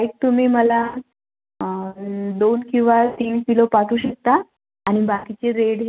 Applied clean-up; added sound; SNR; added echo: none; none; none; none.